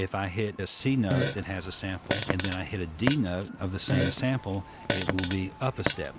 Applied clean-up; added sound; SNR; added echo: none; Fart; 3 dB; none.